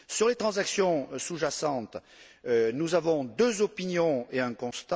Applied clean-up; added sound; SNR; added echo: none; none; none; none.